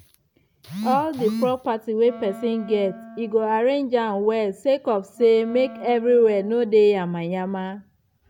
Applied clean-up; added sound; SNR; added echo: none; Wind instrument, woodwind instrument; 18 dB; none.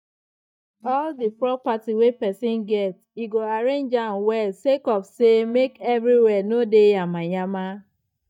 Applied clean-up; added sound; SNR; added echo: neural mask model DeepFilterNet 3.